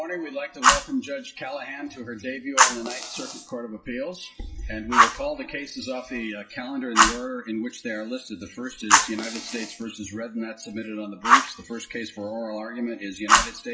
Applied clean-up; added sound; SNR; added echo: classical method WPE with log-MMSE.